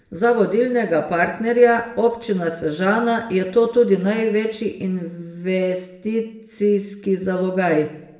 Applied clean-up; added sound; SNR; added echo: none; none; none; reverberation time 0.7 s.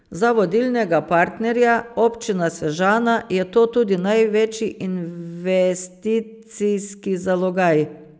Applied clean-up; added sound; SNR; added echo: none; none; none; none.